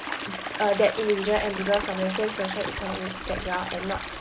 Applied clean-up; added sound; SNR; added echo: none; Stream; 6 dB; none.